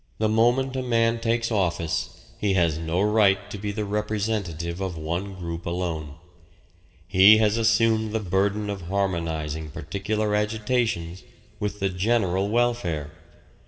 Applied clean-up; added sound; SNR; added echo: none; none; none; reverberation time 1.6 s.